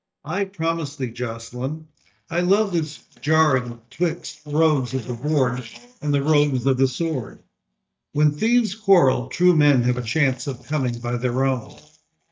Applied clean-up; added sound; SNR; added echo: neural mask model DeepFilterNet 3.